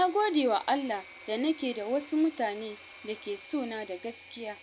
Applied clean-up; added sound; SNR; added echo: none; Engine / Mechanisms; 19 dB; none.